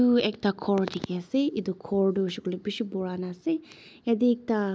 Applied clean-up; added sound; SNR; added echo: none; none; none; none.